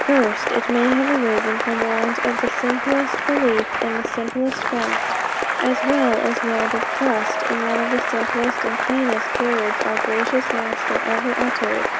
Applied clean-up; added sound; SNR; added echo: none; Applause / Cheering; 0 dB; none.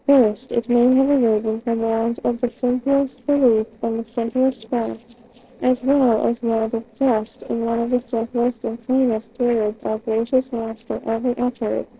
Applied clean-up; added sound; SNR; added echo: neural separator model SepFormer DNS4.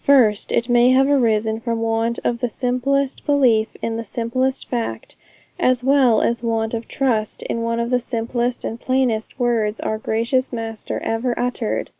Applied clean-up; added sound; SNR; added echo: none; none; none; none.